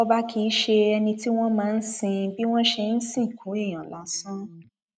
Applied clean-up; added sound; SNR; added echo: neural mask model Resemble Enhance denoiser.